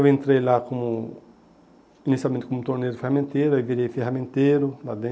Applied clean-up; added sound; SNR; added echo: none; none; none; none.